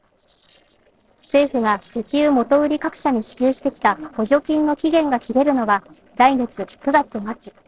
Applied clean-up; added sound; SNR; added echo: neural separator model SepFormer DNS4.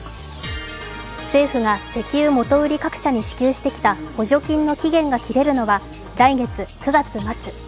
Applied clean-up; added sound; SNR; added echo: none; none; none; none.